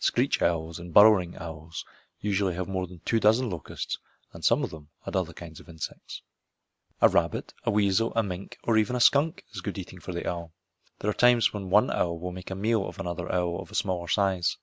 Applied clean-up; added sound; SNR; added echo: none; none; none; none.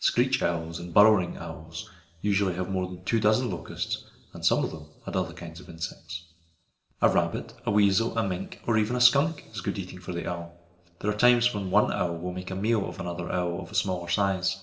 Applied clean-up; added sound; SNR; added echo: none; none; none; reverberation time 1.9 s.